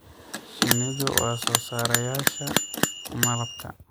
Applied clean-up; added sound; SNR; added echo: none; Bell; -3 dB; none.